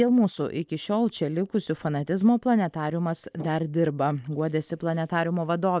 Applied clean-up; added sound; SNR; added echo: neural mask model Resemble Enhance denoiser.